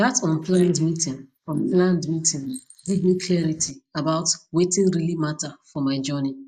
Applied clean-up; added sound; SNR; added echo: neural mask model Resemble Enhance denoiser.